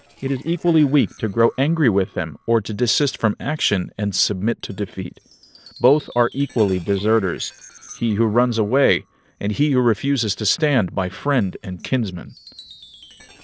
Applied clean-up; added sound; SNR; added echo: neural separator model SepFormer DNS4.